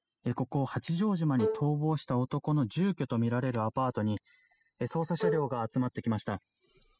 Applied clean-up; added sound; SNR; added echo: classical method spectral subtraction.